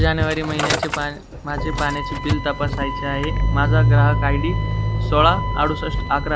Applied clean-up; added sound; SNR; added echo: none; Slam / Engine starting; -3 dB; none.